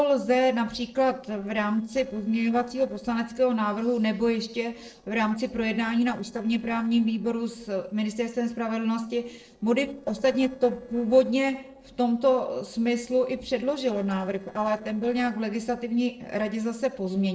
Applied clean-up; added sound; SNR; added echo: neural separator model SepFormer DNS4.